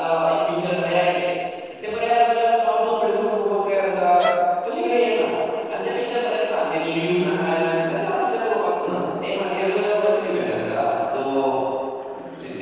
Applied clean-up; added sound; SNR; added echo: neural separator model SepFormer DNS4.